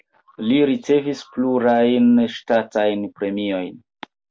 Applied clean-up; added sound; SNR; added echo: none; none; none; none.